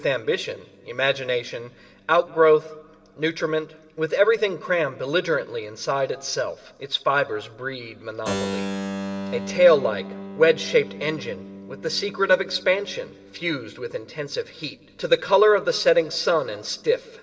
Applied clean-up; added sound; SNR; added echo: none; Keyboard (musical); 14 dB; reverberation time 1.7 s.